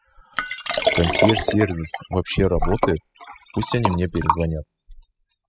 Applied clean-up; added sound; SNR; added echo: classical method spectral subtraction.